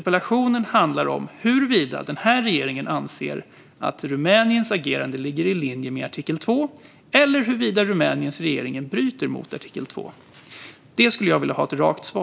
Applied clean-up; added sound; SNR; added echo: none; none; none; none.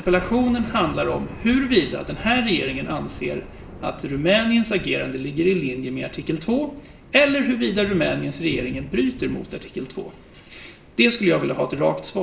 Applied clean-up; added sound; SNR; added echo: none; Thunder / Rain; 16 dB; reverberation time 0.5 s.